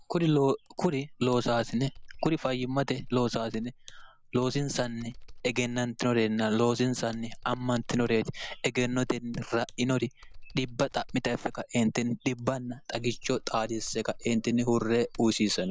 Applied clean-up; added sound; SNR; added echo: none; Computer keyboard; 16 dB; none.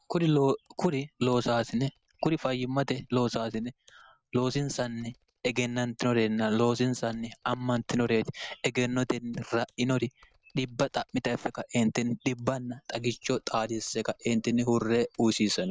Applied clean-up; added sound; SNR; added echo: neural mask model RNNoise.